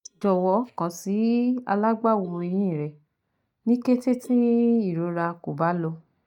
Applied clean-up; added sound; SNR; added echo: neural mask model DeepFilterNet 3.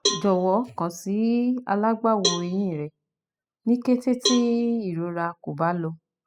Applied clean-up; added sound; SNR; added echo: classical method spectral subtraction.